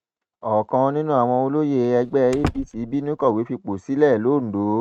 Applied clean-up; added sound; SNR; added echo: neural mask model RNNoise.